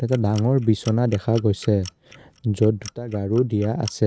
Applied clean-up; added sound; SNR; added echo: neural mask model RNNoise.